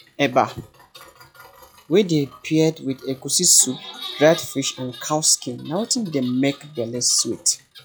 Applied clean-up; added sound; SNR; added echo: classical method log-MMSE.